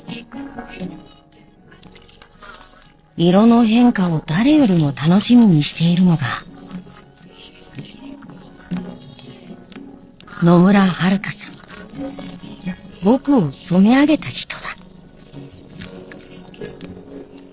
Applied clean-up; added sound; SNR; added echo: neural separator model SepFormer DNS4.